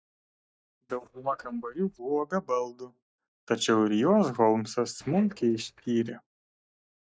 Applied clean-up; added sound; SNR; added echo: neural mask model DeepFilterNet 3.